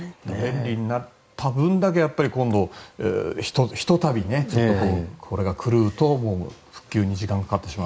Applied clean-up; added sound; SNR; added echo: none; none; none; none.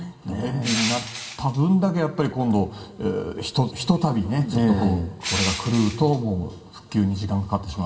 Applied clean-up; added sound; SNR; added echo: none; Crushing; 9 dB; reverberation time 1.9 s.